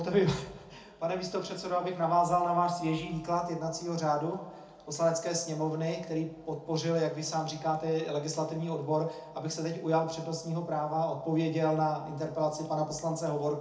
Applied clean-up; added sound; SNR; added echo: none; none; none; reverberation time 0.4 s.